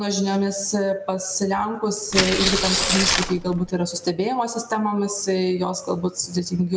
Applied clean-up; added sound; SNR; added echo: none; Tearing; -1 dB; none.